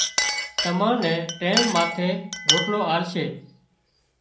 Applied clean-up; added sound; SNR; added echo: none; Chink, clink; 3 dB; reverberation time 0.6 s.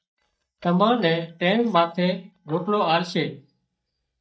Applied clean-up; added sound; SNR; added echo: neural mask model DeepFilterNet 3.